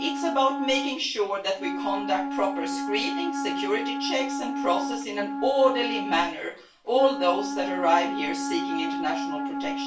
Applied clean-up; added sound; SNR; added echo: none; Wind instrument, woodwind instrument; 3 dB; reverberation time 0.3 s.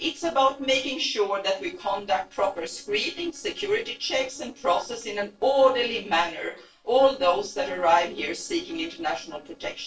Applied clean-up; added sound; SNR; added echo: neural separator model SepFormer DNS4.